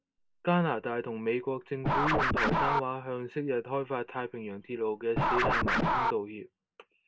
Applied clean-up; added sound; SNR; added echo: none; Scratching (performance technique); -2 dB; none.